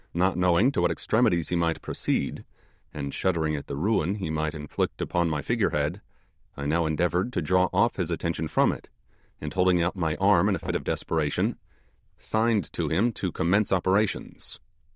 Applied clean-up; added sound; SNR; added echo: neural diffusion model UNIVERSE++.